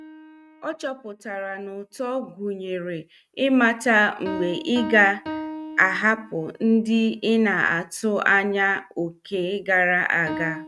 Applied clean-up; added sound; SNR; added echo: neural mask model RNNoise.